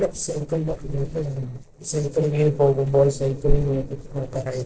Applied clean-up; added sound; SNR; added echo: neural separator model SepFormer DNS4.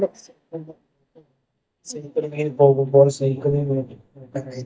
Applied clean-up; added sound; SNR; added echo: neural mask model DeepFilterNet 3.